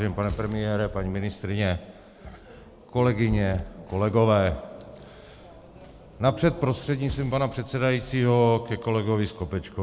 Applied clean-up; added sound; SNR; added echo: none; Slam + Bowed string instrument; 20 dB; none.